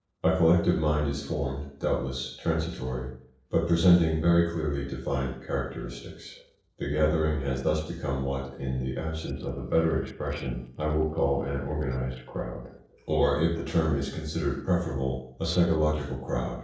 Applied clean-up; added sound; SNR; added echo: neural separator model SepFormer DNS4.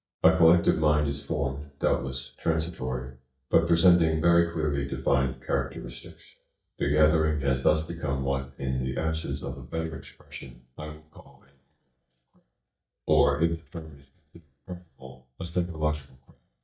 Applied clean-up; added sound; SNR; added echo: neural mask model DeepFilterNet 3.